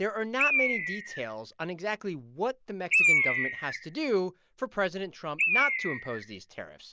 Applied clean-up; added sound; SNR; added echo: none; Bird; -2 dB; none.